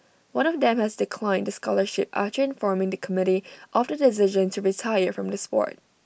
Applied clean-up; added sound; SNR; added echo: none; none; none; none.